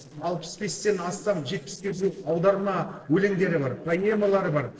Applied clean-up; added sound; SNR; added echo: neural separator model SepFormer DNS4.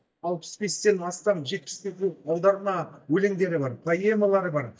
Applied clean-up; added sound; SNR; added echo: neural mask model DeepFilterNet 3.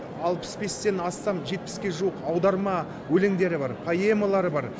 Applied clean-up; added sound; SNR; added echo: none; none; none; none.